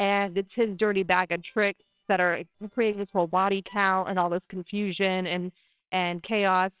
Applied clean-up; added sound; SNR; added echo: neural separator model SepFormer WHAMR!.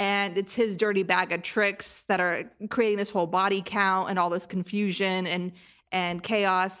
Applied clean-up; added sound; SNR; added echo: none; none; none; none.